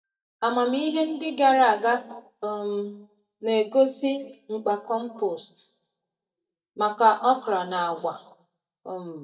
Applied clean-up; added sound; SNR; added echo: neural mask model DeepFilterNet 3.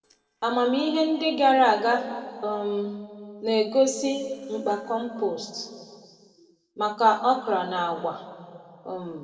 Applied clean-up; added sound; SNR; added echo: neural separator model SepFormer DNS4.